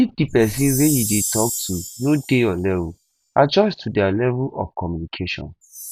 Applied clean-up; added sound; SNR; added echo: none; Chime; 11 dB; none.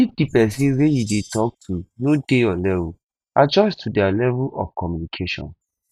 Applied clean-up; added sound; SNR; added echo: neural mask model RNNoise.